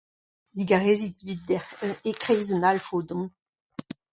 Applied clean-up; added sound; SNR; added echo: none; none; none; none.